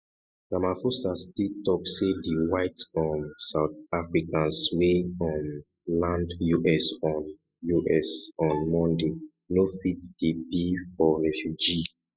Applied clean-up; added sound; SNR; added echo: classical method spectral subtraction.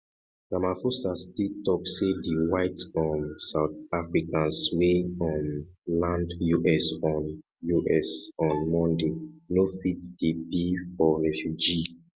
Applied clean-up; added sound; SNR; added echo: none; Bowed string instrument; 17 dB; none.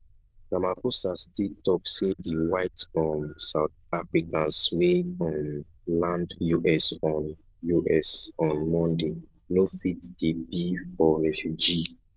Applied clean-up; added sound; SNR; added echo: neural diffusion model UNIVERSE++.